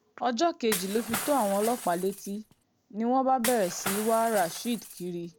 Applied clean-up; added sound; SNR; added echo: none; Shatter / Crushing; 9 dB; none.